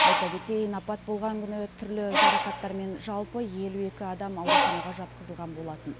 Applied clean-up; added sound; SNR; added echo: none; Bird; -4 dB; none.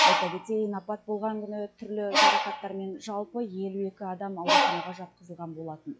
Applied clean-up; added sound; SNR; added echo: classical method log-MMSE.